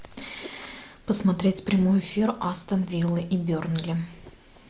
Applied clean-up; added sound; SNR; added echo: none; none; none; none.